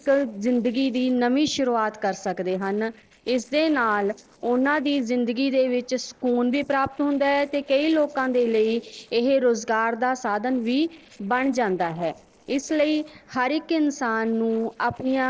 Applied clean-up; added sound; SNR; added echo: neural separator model SepFormer DNS4.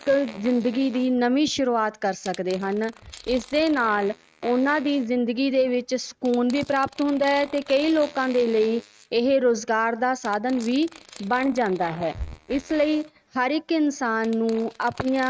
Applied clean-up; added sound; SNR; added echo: neural mask model RNNoise.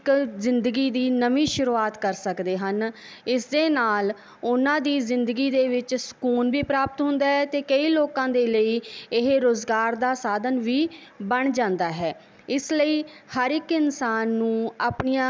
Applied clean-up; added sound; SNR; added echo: none; none; none; none.